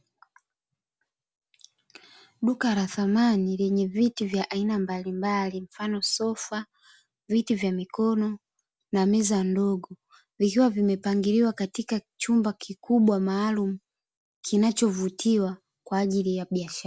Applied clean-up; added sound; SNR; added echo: none; none; none; none.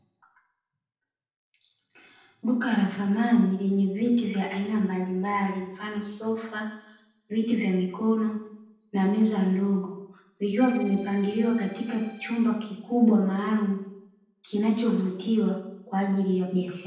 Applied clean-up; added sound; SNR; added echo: neural separator model SepFormer DNS4.